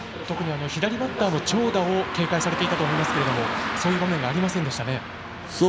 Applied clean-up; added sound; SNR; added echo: none; Car passing by; 6 dB; none.